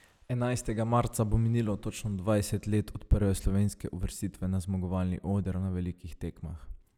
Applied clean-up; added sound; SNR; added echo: none; none; none; none.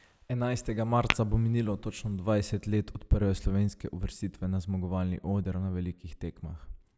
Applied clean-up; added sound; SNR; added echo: none; Tap / Glass; 7 dB; none.